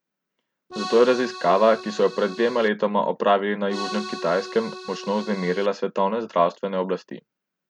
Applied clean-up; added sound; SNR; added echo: none; Accordion; 12 dB; none.